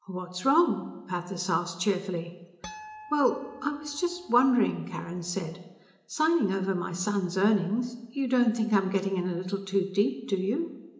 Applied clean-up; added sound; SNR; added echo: none; Harp; 20 dB; reverberation time 0.8 s.